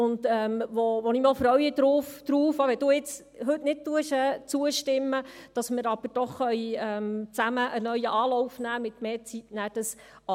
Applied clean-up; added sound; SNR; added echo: none; none; none; none.